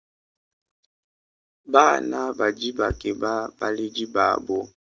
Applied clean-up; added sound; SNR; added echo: none; Bass drum; 17 dB; none.